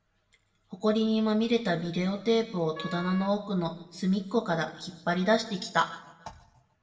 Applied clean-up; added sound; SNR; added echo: none; Wind instrument, woodwind instrument; 15 dB; reverberation time 0.9 s.